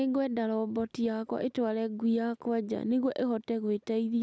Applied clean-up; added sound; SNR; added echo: none; none; none; none.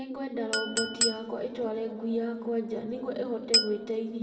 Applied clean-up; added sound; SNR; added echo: none; Chink, clink; 1 dB; reverberation time 2.3 s.